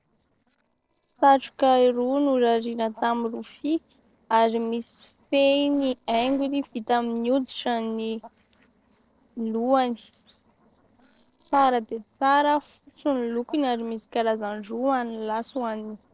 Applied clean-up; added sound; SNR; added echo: neural separator model SepFormer DNS4.